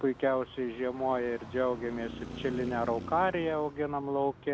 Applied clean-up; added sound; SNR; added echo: none; Traffic noise, roadway noise; 13 dB; none.